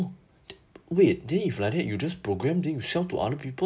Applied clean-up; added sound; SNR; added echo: none; none; none; none.